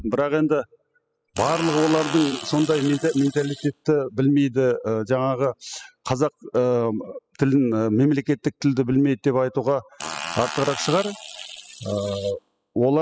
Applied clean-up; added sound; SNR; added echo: classical method spectral subtraction.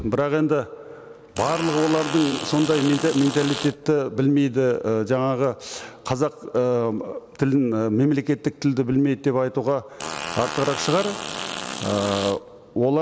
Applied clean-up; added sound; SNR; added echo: none; Fart; 8 dB; none.